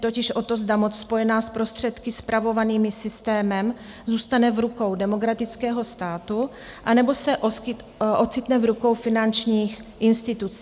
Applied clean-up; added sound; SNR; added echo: none; none; none; none.